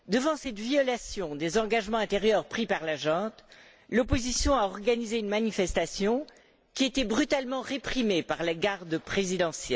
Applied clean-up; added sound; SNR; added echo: none; none; none; none.